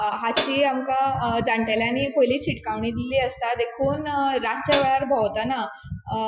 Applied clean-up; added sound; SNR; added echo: classical method Wiener filter.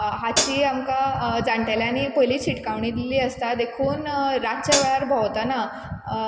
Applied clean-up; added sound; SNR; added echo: none; Hi-hat; 1 dB; none.